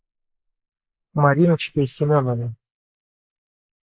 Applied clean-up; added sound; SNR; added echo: neural mask model Resemble Enhance denoiser.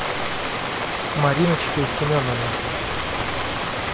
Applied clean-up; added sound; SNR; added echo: none; Rain; -1 dB; none.